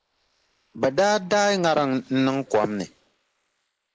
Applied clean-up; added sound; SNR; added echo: neural mask model Resemble Enhance denoiser.